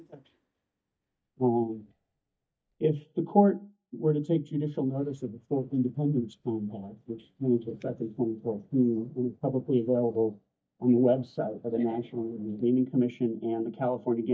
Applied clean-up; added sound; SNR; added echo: neural mask model DeepFilterNet 3.